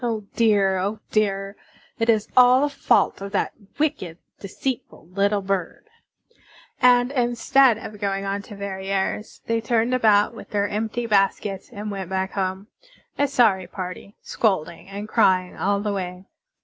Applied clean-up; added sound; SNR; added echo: none; none; none; none.